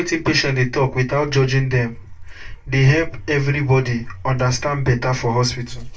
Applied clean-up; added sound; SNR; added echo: none; Walk, footsteps; 14 dB; reverberation time 0.2 s.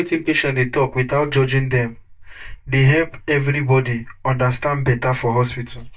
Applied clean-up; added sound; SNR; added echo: neural mask model DeepFilterNet 3.